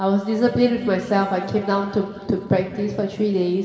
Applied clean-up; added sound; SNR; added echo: none; none; none; reverberation time 2.3 s.